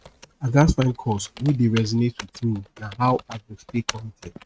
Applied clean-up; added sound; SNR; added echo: neural mask model RNNoise.